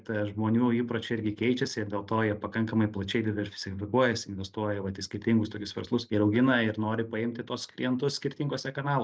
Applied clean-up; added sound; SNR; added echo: neural mask model Resemble Enhance denoiser.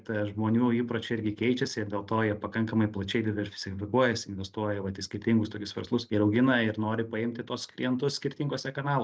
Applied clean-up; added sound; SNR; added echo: none; none; none; none.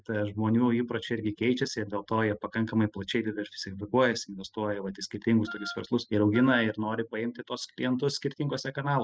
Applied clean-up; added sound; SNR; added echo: classical method spectral subtraction.